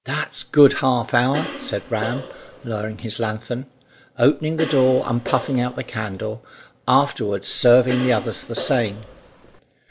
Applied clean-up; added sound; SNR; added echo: none; Cough; 12 dB; none.